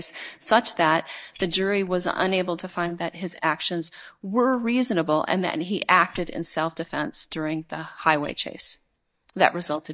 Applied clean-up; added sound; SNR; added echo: neural mask model DeepFilterNet 3.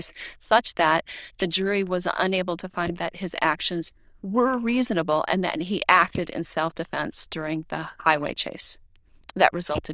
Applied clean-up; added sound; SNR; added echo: neural diffusion model UNIVERSE++.